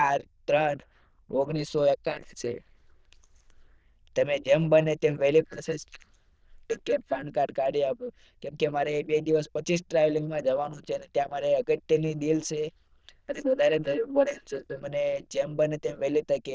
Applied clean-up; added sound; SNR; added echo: neural diffusion model UNIVERSE++.